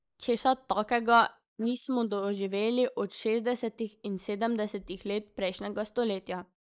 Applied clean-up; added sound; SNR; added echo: neural mask model Resemble Enhance denoiser.